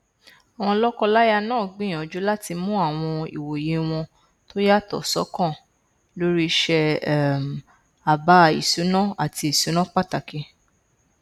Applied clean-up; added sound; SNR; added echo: none; none; none; none.